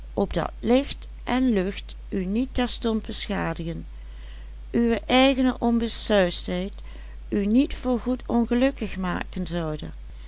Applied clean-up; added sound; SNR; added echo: none; none; none; none.